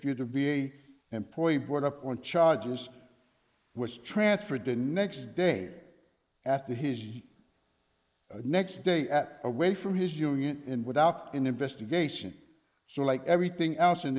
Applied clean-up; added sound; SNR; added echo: neural mask model Resemble Enhance denoiser.